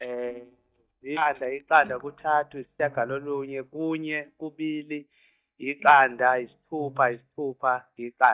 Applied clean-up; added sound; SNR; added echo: neural mask model DeepFilterNet 3.